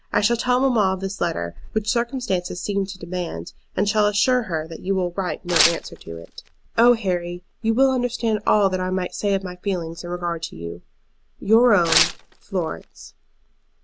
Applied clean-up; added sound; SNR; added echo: none; Tearing; 3 dB; none.